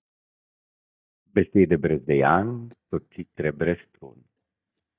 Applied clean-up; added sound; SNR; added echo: neural mask model DeepFilterNet 3.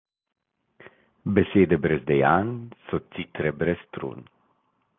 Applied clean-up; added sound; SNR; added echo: none; none; none; none.